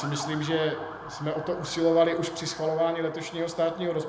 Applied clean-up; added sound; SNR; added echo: none; Motor vehicle (road) / Siren; 13 dB; reverberation time 0.7 s.